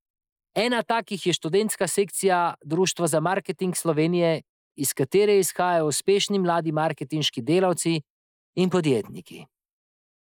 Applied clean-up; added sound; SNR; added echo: neural mask model Resemble Enhance denoiser.